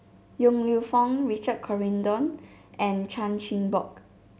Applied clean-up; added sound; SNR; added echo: none; none; none; none.